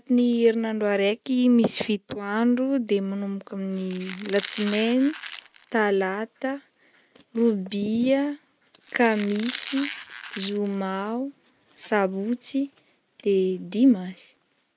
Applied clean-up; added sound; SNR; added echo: none; Squeak; 13 dB; none.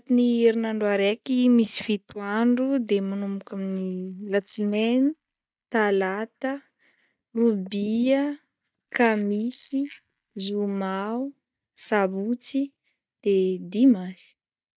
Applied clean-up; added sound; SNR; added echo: neural mask model DeepFilterNet 3.